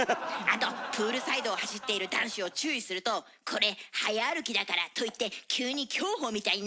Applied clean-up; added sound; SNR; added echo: none; none; none; none.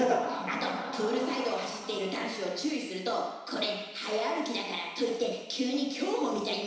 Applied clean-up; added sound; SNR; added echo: none; none; none; reverberation time 1.0 s.